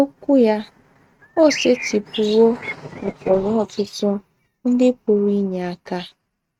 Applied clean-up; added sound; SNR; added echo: neural mask model RNNoise.